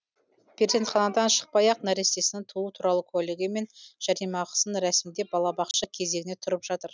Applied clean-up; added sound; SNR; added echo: none; none; none; none.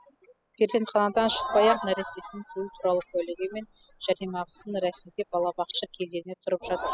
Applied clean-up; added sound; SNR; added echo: classical method spectral subtraction.